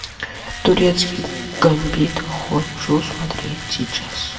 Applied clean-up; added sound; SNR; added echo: none; Tools; 12 dB; reverberation time 1.3 s.